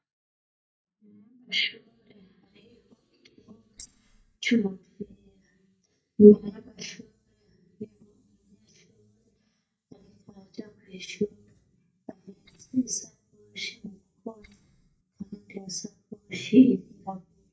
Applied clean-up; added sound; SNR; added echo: neural mask model DeepFilterNet 3.